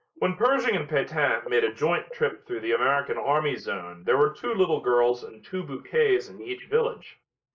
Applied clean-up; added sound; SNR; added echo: neural mask model Resemble Enhance denoiser.